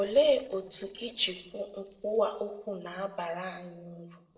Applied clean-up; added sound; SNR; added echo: neural separator model SepFormer DNS4.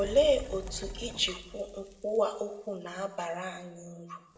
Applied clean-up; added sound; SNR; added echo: none; Fire; 14 dB; reverberation time 0.7 s.